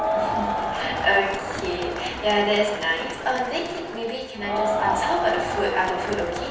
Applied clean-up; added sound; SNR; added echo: none; Crowd; 2 dB; reverberation time 0.9 s.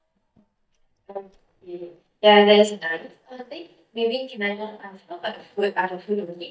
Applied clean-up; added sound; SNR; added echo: neural mask model DeepFilterNet 3.